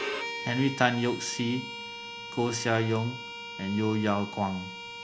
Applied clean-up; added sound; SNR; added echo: none; Bowed string instrument; 9 dB; none.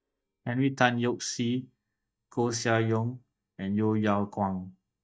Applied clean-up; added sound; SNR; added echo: neural mask model DeepFilterNet 3.